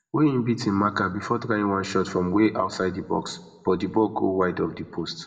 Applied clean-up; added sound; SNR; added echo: none; none; none; reverberation time 0.7 s.